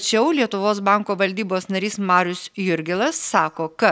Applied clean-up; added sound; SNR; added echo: none; none; none; none.